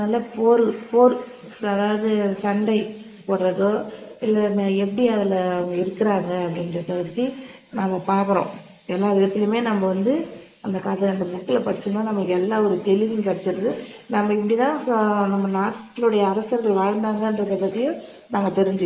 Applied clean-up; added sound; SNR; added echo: neural mask model Resemble Enhance denoiser.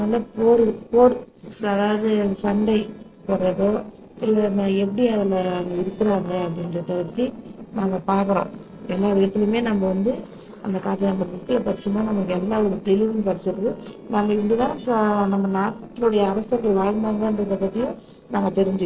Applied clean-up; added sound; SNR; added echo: neural separator model SepFormer DNS4.